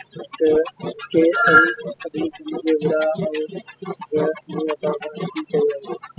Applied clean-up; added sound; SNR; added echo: classical method spectral subtraction.